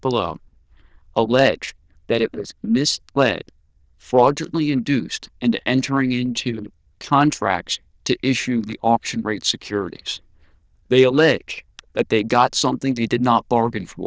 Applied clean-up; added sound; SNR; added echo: neural diffusion model UNIVERSE++.